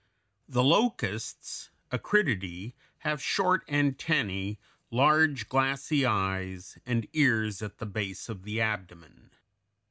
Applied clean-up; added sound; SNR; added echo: none; none; none; none.